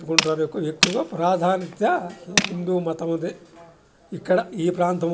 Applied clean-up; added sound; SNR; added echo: none; Tools; 4 dB; none.